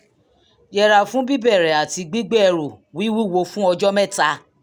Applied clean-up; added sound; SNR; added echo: none; none; none; none.